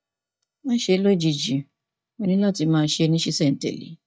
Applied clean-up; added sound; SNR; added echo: neural mask model DeepFilterNet 3.